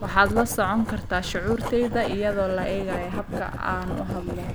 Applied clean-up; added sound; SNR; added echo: none; Writing; 6 dB; none.